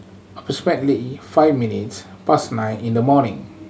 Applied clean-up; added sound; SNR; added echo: none; none; none; none.